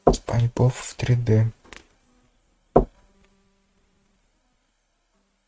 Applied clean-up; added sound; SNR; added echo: neural mask model RNNoise.